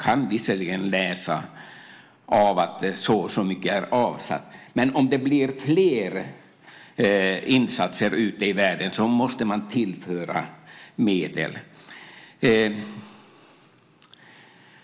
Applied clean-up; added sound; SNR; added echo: none; none; none; none.